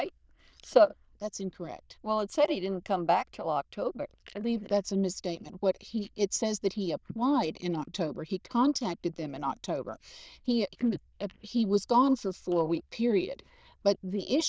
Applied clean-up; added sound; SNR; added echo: neural diffusion model UNIVERSE++.